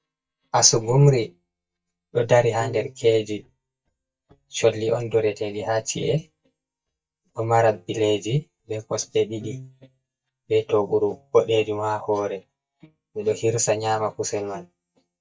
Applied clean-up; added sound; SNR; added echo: neural mask model DeepFilterNet 3.